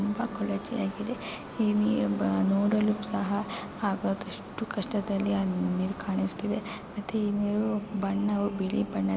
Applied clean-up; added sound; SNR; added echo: none; none; none; none.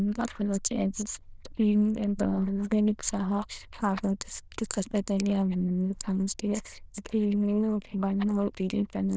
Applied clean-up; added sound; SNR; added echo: neural diffusion model UNIVERSE++.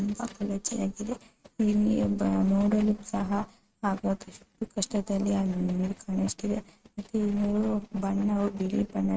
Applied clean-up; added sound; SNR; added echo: neural mask model RNNoise.